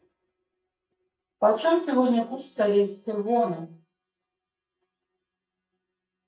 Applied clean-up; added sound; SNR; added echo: neural mask model DeepFilterNet 3.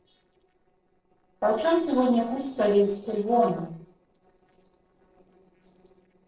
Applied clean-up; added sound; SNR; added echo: neural separator model SepFormer DNS4.